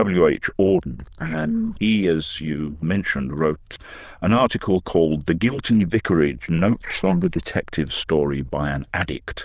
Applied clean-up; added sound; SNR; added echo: neural diffusion model UNIVERSE++.